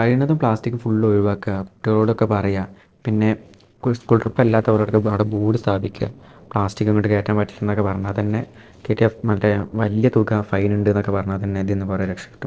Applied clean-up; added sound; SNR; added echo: neural separator model SepFormer DNS4.